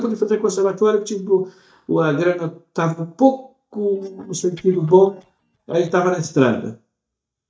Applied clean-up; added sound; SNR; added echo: neural mask model DeepFilterNet 3.